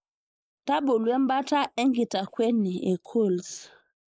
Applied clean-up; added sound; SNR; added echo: neural mask model Resemble Enhance denoiser.